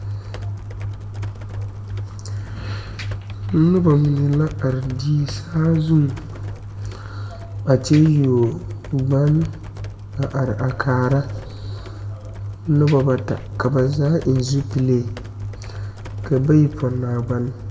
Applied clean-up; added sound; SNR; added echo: none; Computer keyboard; 18 dB; reverberation time 0.9 s.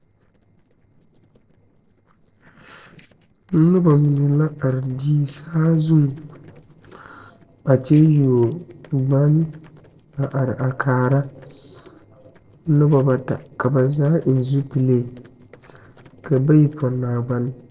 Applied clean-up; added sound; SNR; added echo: neural separator model SepFormer DNS4.